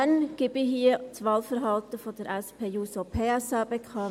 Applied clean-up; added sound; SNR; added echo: none; none; none; none.